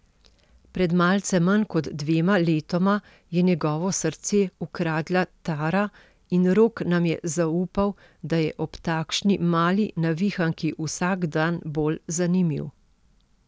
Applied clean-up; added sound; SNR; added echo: none; none; none; none.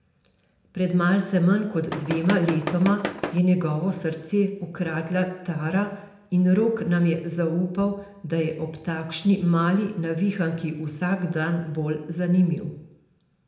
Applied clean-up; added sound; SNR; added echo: none; Tools; 6 dB; reverberation time 0.8 s.